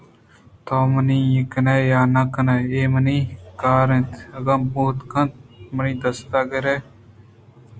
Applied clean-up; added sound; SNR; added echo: none; none; none; none.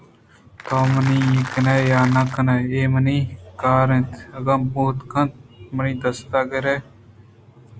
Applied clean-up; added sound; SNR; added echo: none; Applause; 11 dB; none.